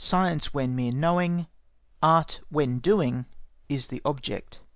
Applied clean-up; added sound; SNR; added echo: none; none; none; none.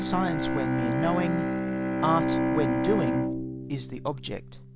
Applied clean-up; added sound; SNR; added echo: none; Bowed string instrument; -2 dB; none.